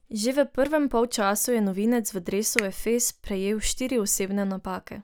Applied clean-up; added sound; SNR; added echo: none; Finger snapping; 13 dB; none.